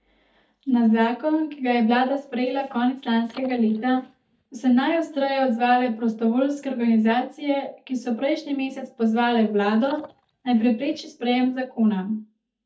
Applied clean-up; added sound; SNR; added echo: neural mask model DeepFilterNet 3.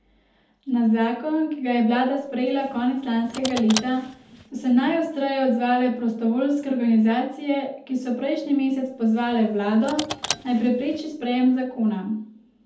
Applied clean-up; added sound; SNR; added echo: none; Car; 13 dB; reverberation time 0.6 s.